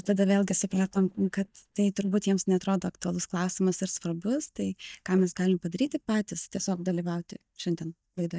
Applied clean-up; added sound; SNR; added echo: neural mask model DeepFilterNet 3.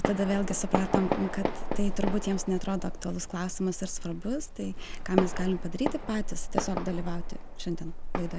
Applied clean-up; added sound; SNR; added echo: none; Livestock, farm animals, working animals + Fireworks; 0 dB; none.